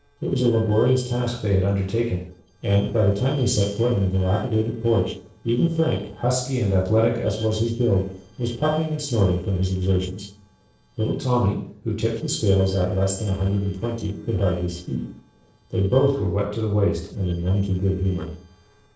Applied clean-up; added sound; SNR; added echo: neural separator model SepFormer DNS4.